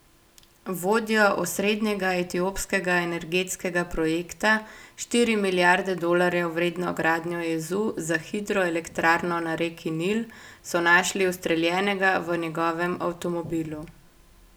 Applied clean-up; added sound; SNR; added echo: none; none; none; none.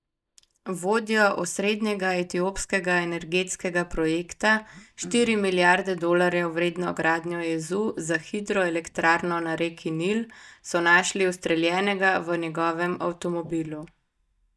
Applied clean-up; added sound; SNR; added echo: neural mask model DeepFilterNet 3.